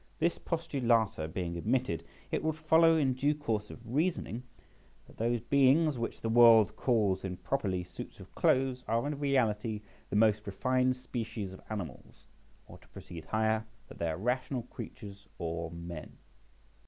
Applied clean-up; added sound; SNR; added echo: none; none; none; none.